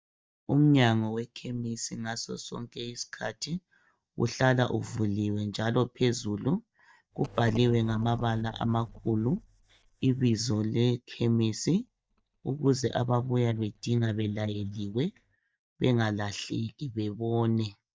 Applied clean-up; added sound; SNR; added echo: neural mask model DeepFilterNet 3.